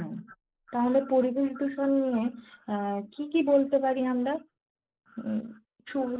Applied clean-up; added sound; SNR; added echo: neural mask model Resemble Enhance denoiser.